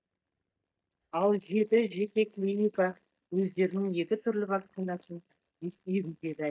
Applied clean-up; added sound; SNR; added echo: neural mask model DeepFilterNet 3.